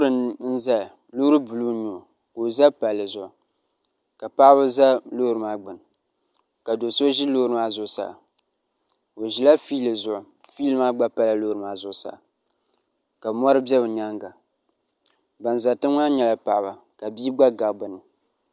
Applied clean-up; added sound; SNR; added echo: none; none; none; none.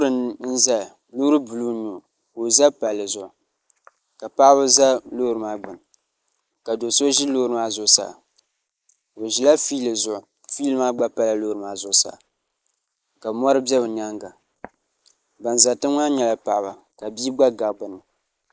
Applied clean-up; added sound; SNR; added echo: neural mask model Resemble Enhance denoiser.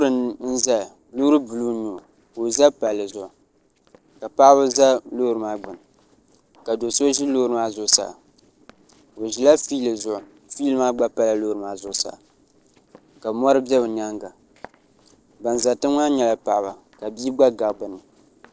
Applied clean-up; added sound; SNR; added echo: neural separator model SepFormer DNS4.